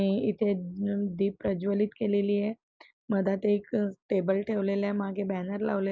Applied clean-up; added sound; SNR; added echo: none; none; none; none.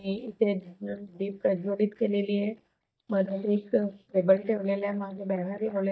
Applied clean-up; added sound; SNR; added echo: neural mask model DeepFilterNet 3.